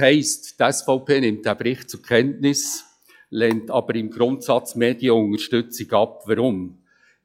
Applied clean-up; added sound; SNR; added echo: classical method log-MMSE.